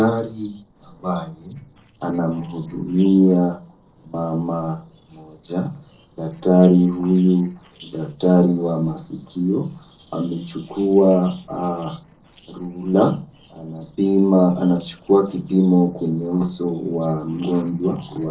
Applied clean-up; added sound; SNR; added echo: neural separator model SepFormer DNS4.